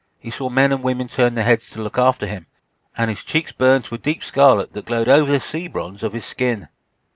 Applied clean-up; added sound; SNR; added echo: none; none; none; none.